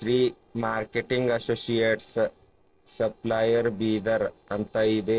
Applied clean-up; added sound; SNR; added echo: neural separator model SepFormer DNS4.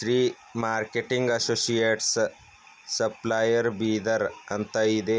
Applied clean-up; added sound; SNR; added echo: none; none; none; none.